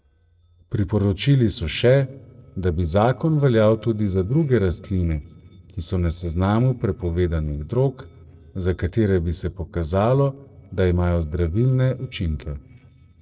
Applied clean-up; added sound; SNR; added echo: neural separator model SepFormer DNS4.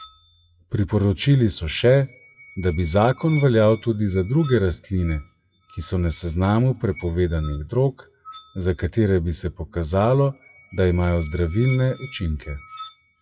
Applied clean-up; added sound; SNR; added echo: classical method WPE with log-MMSE.